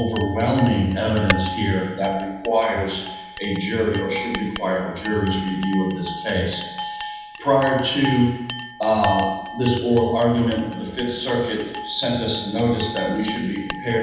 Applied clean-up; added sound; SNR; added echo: none; Chink, clink; 10 dB; reverberation time 1.1 s.